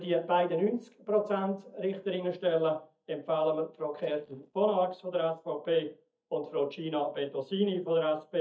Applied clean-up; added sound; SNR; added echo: neural mask model DeepFilterNet 3.